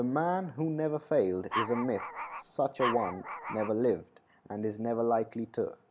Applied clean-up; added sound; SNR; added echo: none; Dog; 5 dB; none.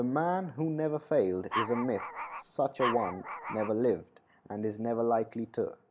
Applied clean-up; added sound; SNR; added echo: neural mask model Resemble Enhance denoiser.